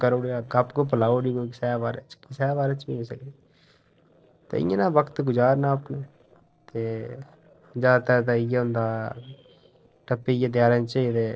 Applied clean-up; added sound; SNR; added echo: neural separator model SepFormer DNS4.